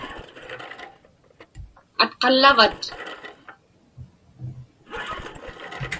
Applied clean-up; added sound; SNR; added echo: none; Engine; 14 dB; none.